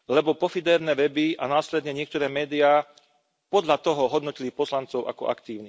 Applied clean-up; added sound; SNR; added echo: none; none; none; none.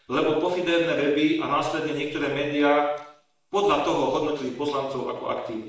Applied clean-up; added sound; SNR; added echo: none; none; none; reverberation time 0.7 s.